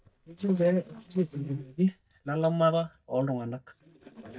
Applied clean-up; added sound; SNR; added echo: neural mask model DeepFilterNet 3.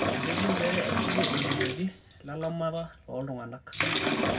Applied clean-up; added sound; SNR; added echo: none; Bathtub (filling or washing) / Liquid; -3 dB; reverberation time 0.4 s.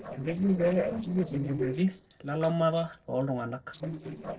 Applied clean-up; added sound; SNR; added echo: neural separator model SepFormer DNS4.